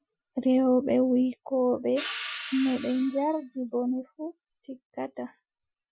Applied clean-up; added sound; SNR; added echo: classical method Wiener filter.